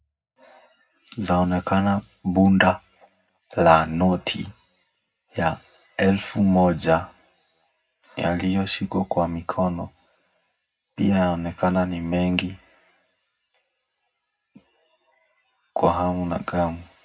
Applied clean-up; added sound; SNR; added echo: none; none; none; reverberation time 0.3 s.